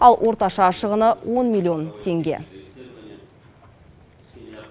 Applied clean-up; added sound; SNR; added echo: none; none; none; none.